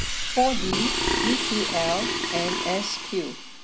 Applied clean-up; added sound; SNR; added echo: none; Hiss + Burping, eructation; -1 dB; none.